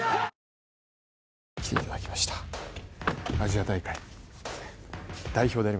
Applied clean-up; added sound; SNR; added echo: none; Vehicle; 7 dB; none.